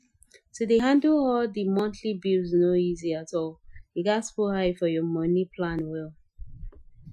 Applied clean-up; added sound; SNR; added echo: classical method Wiener filter.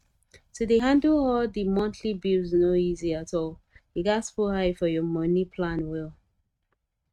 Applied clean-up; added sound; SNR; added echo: neural mask model RNNoise.